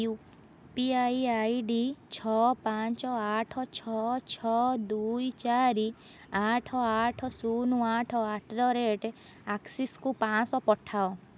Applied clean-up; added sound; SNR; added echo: none; none; none; none.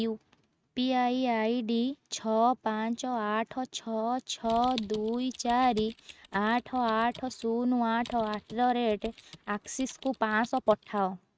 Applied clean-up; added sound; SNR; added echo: neural mask model RNNoise.